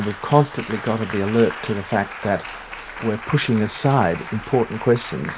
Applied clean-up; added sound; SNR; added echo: none; Applause; 13 dB; none.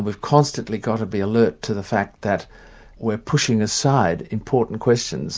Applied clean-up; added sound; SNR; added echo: none; none; none; none.